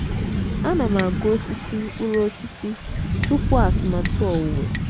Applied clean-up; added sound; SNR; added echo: none; Thunder / Rain + Chink, clink; -2 dB; none.